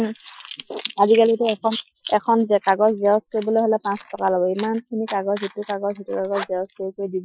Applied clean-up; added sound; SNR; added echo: classical method Wiener filter.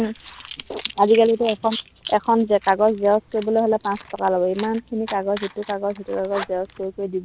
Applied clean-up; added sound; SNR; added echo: none; Coin (dropping) / Zipper (clothing); 17 dB; none.